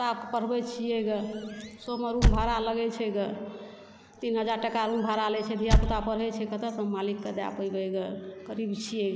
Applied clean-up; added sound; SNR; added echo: none; Squeak / Slam; 0 dB; none.